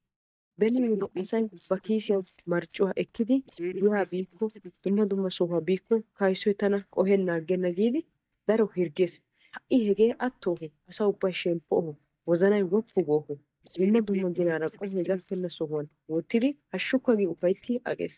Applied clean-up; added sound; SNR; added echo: neural mask model DeepFilterNet 3.